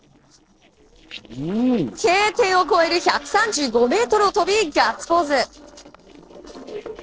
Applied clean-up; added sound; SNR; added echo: neural separator model SepFormer DNS4.